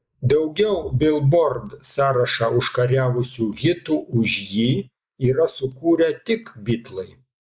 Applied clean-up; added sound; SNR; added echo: neural mask model Resemble Enhance denoiser.